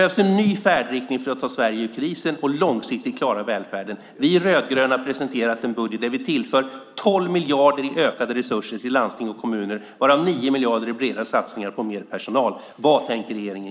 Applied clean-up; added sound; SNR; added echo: neural mask model Resemble Enhance denoiser.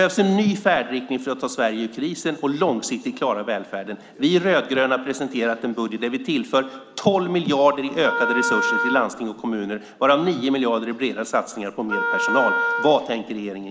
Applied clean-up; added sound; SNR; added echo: none; Wind instrument, woodwind instrument; 3 dB; none.